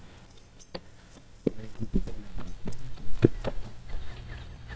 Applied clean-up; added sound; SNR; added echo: neural mask model DeepFilterNet 3.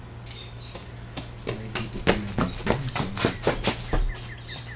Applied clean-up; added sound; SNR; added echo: none; Run; -4 dB; reverberation time 0.2 s.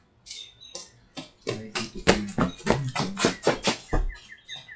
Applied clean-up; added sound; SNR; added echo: classical method WPE with log-MMSE.